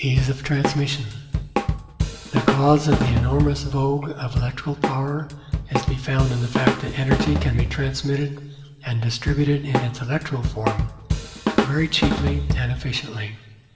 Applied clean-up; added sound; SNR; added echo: none; Drum / Drum kit; 1 dB; reverberation time 1.7 s.